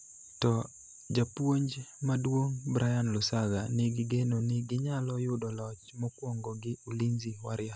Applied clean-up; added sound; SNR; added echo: none; none; none; none.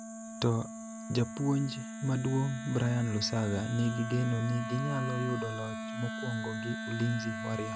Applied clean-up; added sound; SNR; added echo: none; Wind instrument, woodwind instrument; 7 dB; none.